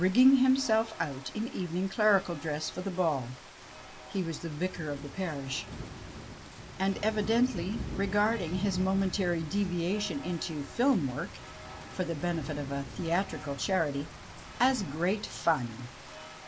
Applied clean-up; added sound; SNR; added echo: none; Rain; 13 dB; none.